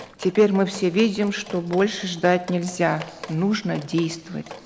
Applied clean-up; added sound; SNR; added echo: none; Drip; 19 dB; none.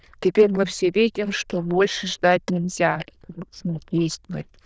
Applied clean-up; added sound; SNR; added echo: neural diffusion model UNIVERSE++.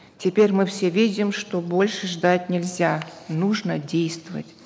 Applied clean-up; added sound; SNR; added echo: none; none; none; none.